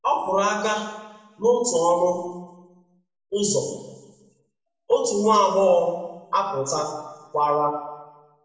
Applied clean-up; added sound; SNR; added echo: none; none; none; reverberation time 0.9 s.